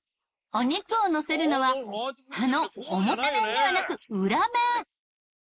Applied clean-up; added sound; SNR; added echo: neural mask model Resemble Enhance denoiser.